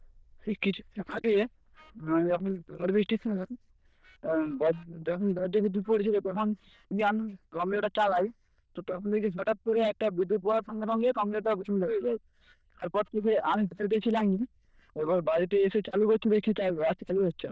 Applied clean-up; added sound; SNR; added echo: neural diffusion model UNIVERSE++.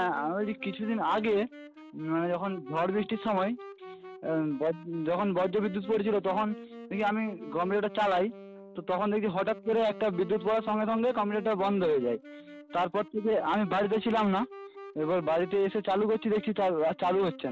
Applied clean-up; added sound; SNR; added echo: none; Wind instrument, woodwind instrument; 17 dB; none.